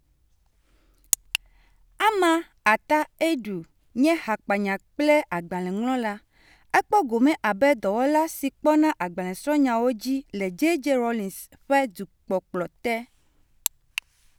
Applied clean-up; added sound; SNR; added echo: none; none; none; none.